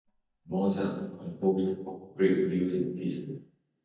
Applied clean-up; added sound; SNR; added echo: neural mask model DeepFilterNet 3.